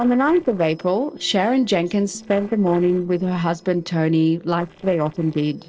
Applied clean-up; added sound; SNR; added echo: neural separator model SepFormer DNS4.